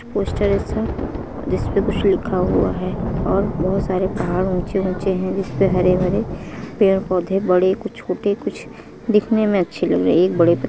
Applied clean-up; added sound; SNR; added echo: none; Thunder; 7 dB; none.